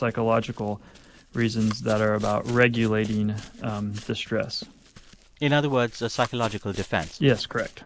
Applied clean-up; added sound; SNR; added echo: none; Run; 19 dB; none.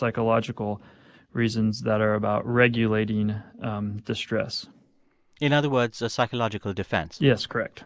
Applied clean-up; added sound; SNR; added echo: none; none; none; none.